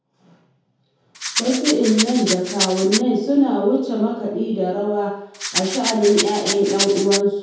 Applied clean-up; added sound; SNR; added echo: none; Rattle; 5 dB; reverberation time 0.8 s.